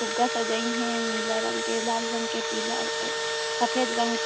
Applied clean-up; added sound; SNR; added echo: none; Engine / Drill; -1 dB; none.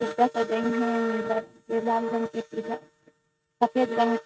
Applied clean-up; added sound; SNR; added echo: neural mask model RNNoise.